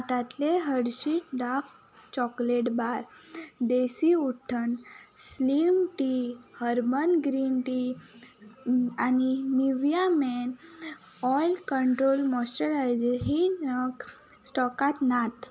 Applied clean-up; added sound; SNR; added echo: none; none; none; none.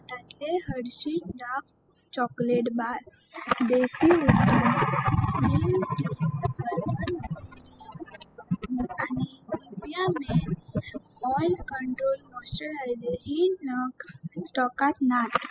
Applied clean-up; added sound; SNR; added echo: classical method spectral subtraction.